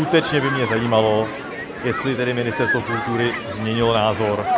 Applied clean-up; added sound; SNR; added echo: none; Human group actions; 5 dB; none.